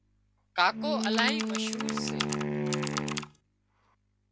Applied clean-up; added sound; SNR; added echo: none; Wind instrument, woodwind instrument + Computer keyboard; -2 dB; none.